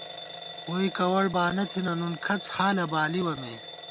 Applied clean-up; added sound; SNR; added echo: none; Alarm / Bell; 11 dB; none.